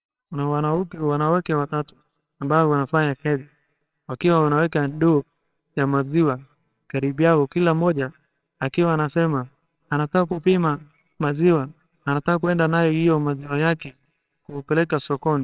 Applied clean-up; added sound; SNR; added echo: neural separator model SepFormer WHAMR!.